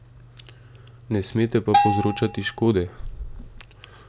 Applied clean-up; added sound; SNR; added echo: none; Bell; -1 dB; none.